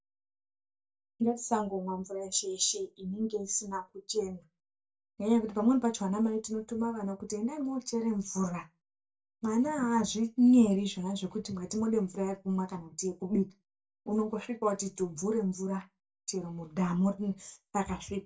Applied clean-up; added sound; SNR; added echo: none; none; none; reverberation time 0.2 s.